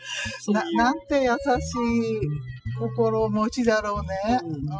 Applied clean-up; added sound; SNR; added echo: classical method spectral subtraction.